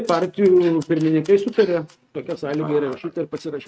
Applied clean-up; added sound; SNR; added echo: neural mask model RNNoise.